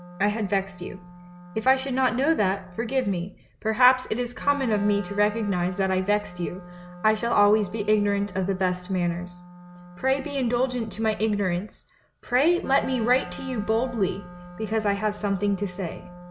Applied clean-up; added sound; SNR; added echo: none; Wind instrument, woodwind instrument; 16 dB; none.